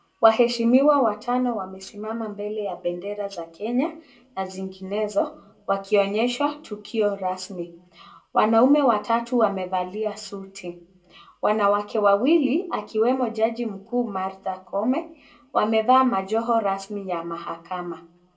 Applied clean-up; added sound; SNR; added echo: none; none; none; reverberation time 0.2 s.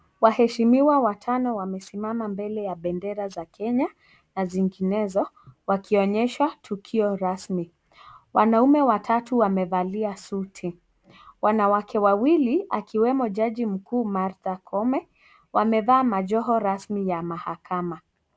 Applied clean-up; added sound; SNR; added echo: none; none; none; none.